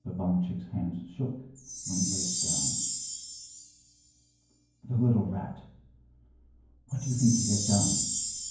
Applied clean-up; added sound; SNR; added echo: none; Chime; 3 dB; reverberation time 0.9 s.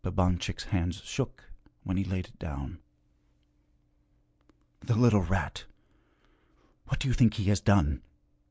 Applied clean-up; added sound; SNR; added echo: none; none; none; none.